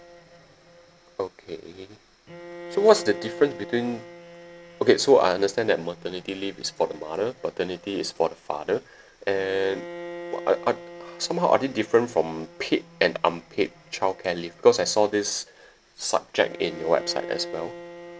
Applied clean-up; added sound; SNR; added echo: none; Bowed string instrument; 16 dB; none.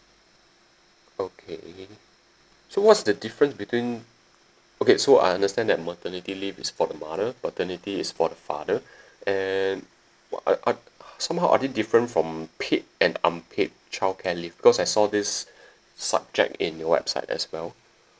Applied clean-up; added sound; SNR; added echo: none; none; none; none.